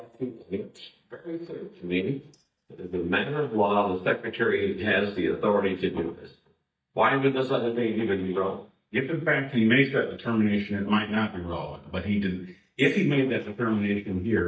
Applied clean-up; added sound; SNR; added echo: neural mask model DeepFilterNet 3.